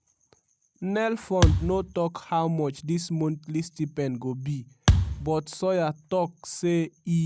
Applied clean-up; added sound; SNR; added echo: none; Thump, thud; -3 dB; none.